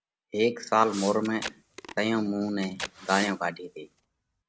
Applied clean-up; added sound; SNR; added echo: none; Packing tape, duct tape + Fireworks; 14 dB; none.